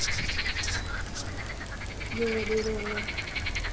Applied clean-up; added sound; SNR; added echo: none; Frog; -4 dB; reverberation time 1.5 s.